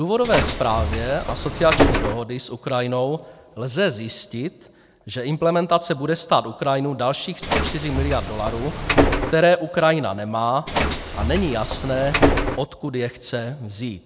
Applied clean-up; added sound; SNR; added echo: none; Bus; -1 dB; none.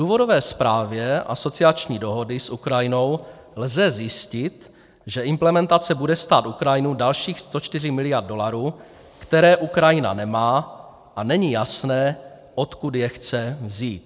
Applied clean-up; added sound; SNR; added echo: none; none; none; none.